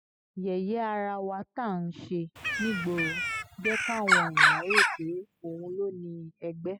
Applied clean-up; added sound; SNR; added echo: classical method spectral subtraction.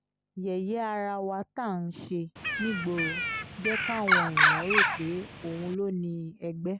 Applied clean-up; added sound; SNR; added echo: none; Bird; -5 dB; none.